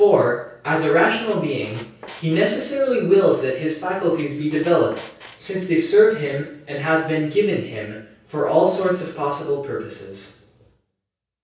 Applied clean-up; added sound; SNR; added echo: none; Squeak; 20 dB; reverberation time 0.6 s.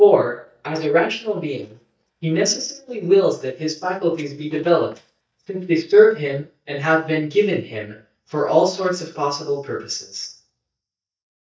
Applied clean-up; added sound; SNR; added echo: neural mask model DeepFilterNet 3.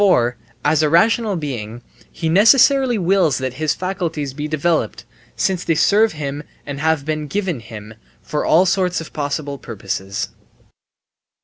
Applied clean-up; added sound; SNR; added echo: none; none; none; none.